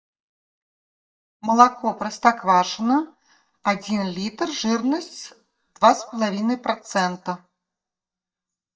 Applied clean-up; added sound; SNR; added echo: neural mask model DeepFilterNet 3.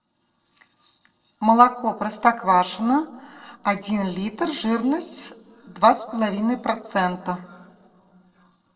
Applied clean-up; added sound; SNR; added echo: neural separator model SepFormer DNS4.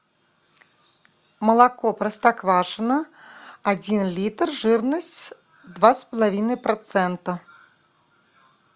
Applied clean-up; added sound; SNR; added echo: none; none; none; none.